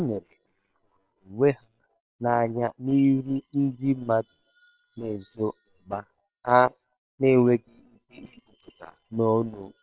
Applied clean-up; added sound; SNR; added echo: neural separator model SepFormer WHAM!.